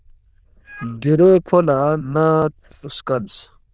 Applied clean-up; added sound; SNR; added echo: neural diffusion model UNIVERSE++.